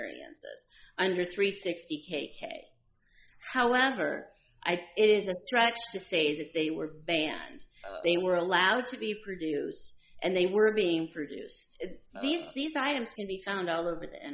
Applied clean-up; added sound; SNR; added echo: classical method log-MMSE.